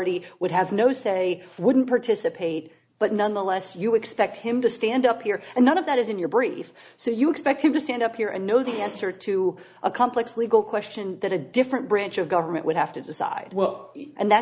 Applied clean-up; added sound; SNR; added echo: none; none; none; none.